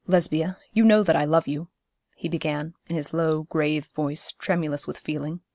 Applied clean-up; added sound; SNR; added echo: none; none; none; none.